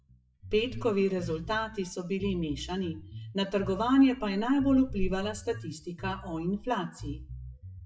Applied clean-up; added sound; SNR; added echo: classical method WPE with log-MMSE.